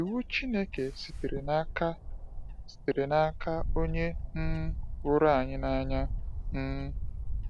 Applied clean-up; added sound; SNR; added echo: none; Wind / Bird; 3 dB; none.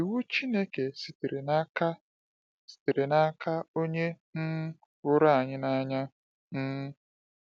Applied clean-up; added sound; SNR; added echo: none; none; none; none.